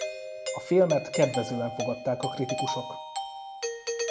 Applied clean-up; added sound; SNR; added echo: none; Doorbell; 4 dB; none.